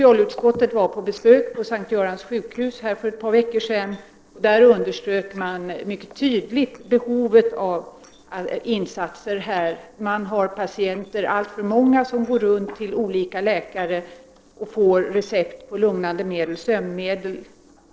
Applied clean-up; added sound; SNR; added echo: neural separator model SepFormer DNS4.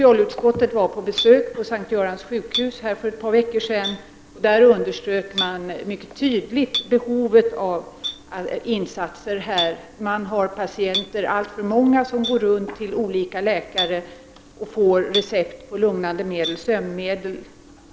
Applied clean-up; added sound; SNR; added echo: none; Chink, clink; 13 dB; none.